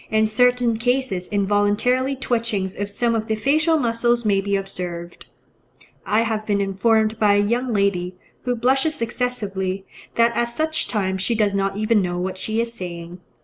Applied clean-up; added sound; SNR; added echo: none; none; none; none.